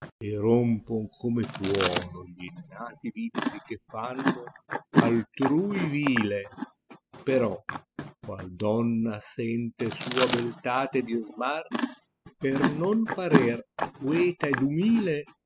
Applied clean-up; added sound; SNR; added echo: classical method spectral subtraction.